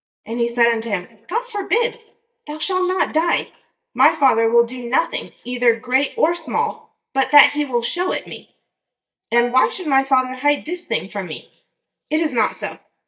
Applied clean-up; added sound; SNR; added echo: neural mask model DeepFilterNet 3.